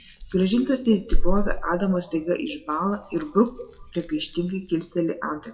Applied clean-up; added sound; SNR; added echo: classical method WPE with log-MMSE.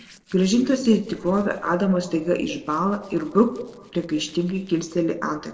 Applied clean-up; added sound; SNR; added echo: neural separator model SepFormer DNS4.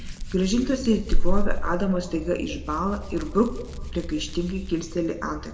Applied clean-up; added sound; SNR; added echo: none; Hands; -1 dB; reverberation time 1.3 s.